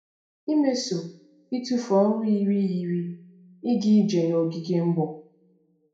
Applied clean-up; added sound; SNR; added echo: none; none; none; reverberation time 0.4 s.